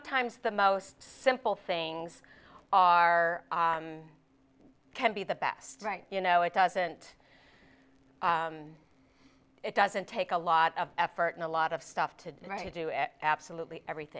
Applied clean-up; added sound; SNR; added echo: none; none; none; none.